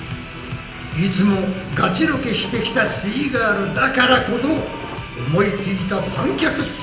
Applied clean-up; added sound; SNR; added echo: none; Dishes, pots, and pans; 17 dB; reverberation time 0.8 s.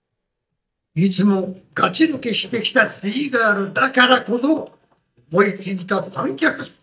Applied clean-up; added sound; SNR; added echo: neural mask model DeepFilterNet 3.